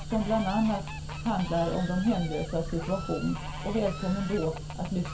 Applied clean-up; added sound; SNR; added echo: none; Fowl; 14 dB; reverberation time 0.2 s.